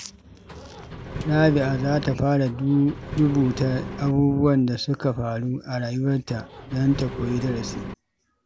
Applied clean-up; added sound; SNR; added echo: none; Engine; 11 dB; none.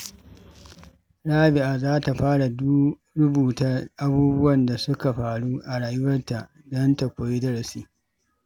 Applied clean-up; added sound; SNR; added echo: none; none; none; none.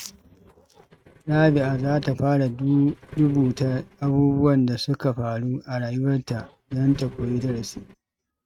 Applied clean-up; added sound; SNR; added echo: neural mask model RNNoise.